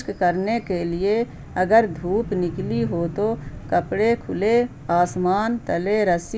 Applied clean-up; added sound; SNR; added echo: none; none; none; none.